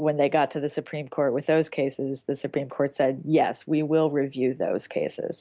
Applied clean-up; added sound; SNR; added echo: none; none; none; none.